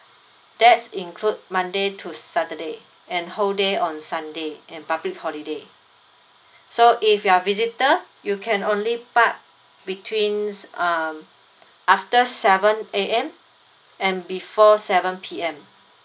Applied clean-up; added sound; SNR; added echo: none; none; none; none.